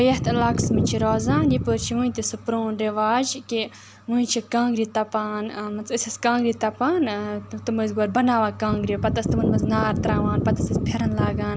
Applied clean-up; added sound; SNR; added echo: none; none; none; none.